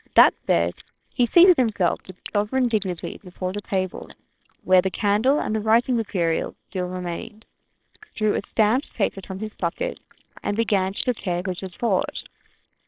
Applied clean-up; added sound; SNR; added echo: neural separator model SepFormer WHAMR!.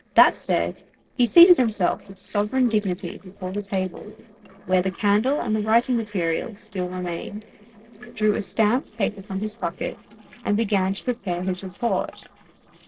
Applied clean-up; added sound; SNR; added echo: neural separator model SepFormer DNS4.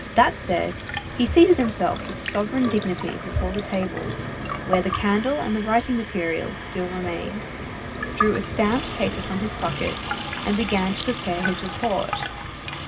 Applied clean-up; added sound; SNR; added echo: none; Sink (filling or washing) / Water tap, faucet; 6 dB; reverberation time 0.4 s.